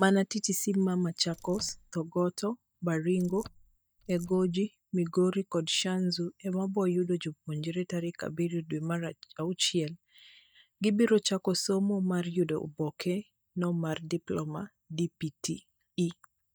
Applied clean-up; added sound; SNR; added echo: neural mask model DeepFilterNet 3.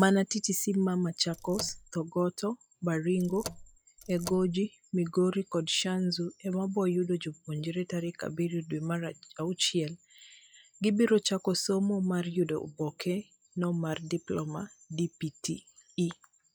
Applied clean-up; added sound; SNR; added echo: classical method log-MMSE.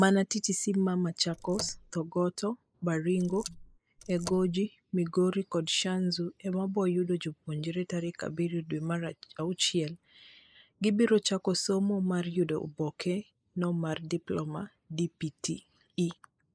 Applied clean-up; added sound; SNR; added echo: neural mask model Resemble Enhance denoiser.